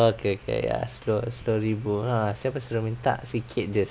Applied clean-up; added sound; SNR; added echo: none; none; none; none.